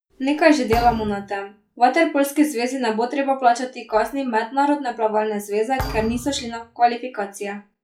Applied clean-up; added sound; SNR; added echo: classical method log-MMSE.